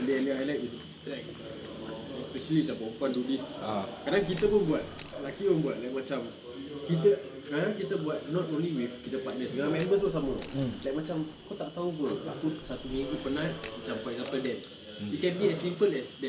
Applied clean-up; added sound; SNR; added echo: none; Camera + Thunder; 12 dB; none.